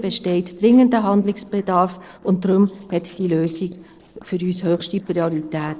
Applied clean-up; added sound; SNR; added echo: neural separator model SepFormer DNS4.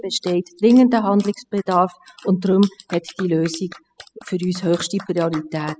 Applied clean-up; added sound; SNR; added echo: classical method spectral subtraction.